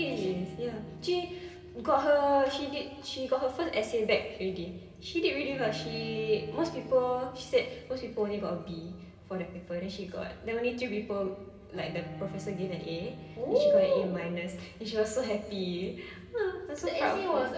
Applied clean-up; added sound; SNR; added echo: none; Bowed string instrument; 18 dB; reverberation time 1.7 s.